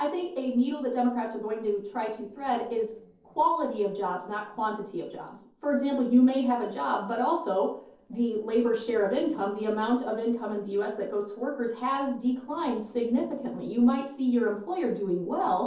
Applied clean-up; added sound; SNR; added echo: neural separator model SepFormer DNS4.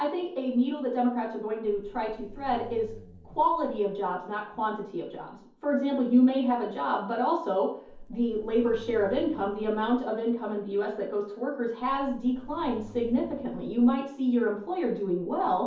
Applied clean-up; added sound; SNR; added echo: none; Buzz; 17 dB; reverberation time 0.6 s.